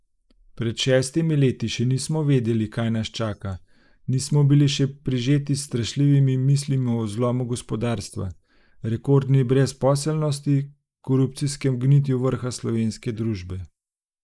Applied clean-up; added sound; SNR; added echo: neural mask model Resemble Enhance denoiser.